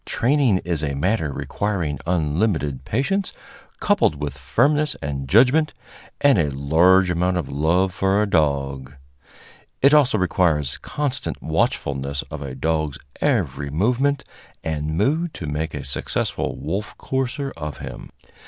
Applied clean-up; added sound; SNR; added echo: none; none; none; none.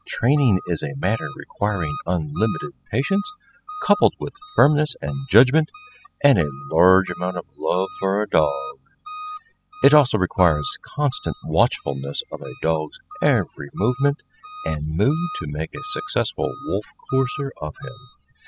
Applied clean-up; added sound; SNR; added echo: classical method spectral subtraction.